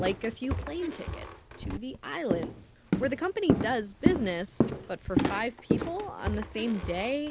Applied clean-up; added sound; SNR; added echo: none; Walk, footsteps; -1 dB; none.